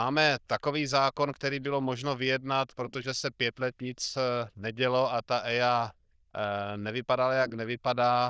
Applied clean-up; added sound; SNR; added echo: neural diffusion model UNIVERSE++.